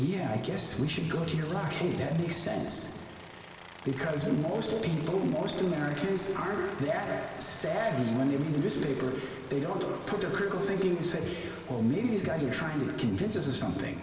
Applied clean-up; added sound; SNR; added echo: none; Aircraft; 18 dB; reverberation time 2.0 s.